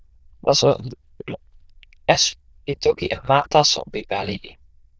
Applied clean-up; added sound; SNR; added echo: neural diffusion model UNIVERSE++.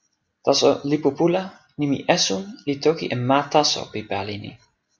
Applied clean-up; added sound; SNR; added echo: none; none; none; none.